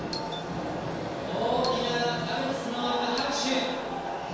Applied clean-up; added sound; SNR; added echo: none; Doorbell; 15 dB; reverberation time 1.2 s.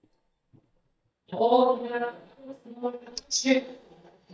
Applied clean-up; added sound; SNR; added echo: neural mask model DeepFilterNet 3.